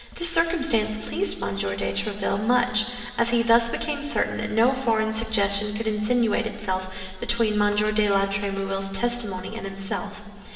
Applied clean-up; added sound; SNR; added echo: none; none; none; reverberation time 2.0 s.